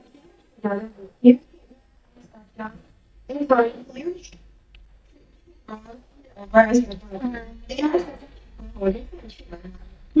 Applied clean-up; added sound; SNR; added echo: neural mask model DeepFilterNet 3.